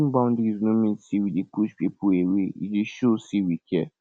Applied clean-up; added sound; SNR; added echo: none; none; none; none.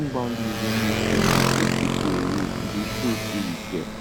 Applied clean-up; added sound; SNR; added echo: none; Motorcycle; -4 dB; none.